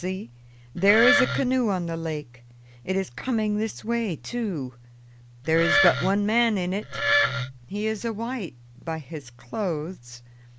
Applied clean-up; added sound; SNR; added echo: none; Wood; -1 dB; none.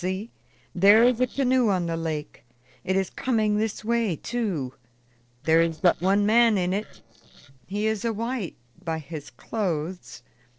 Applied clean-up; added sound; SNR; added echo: neural separator model SepFormer DNS4.